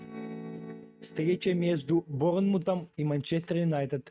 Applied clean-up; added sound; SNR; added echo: neural mask model RNNoise.